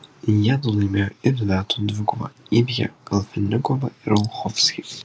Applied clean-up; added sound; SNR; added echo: none; none; none; none.